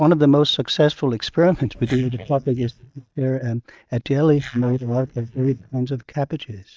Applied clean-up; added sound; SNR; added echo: neural mask model DeepFilterNet 3.